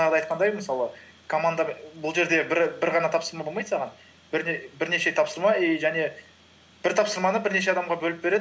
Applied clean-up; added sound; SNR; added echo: none; none; none; none.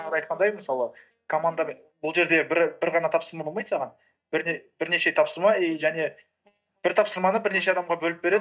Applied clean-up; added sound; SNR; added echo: neural mask model DeepFilterNet 3.